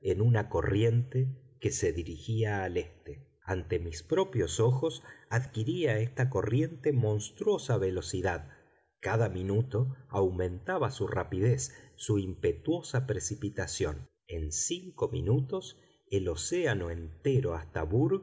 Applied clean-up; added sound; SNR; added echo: none; none; none; none.